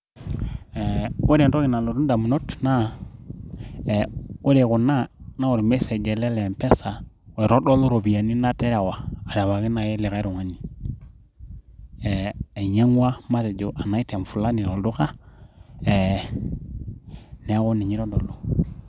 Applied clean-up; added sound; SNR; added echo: none; none; none; none.